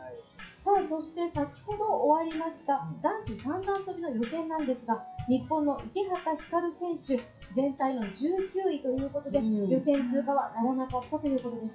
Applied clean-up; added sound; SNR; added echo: classical method WPE with log-MMSE.